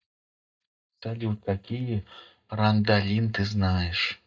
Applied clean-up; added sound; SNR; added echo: neural mask model DeepFilterNet 3.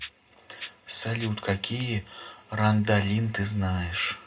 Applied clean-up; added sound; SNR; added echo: none; Rattle (instrument); 11 dB; reverberation time 0.2 s.